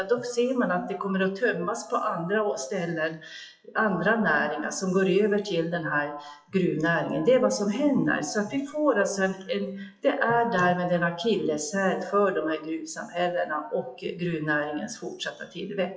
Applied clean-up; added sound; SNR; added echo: classical method WPE with log-MMSE.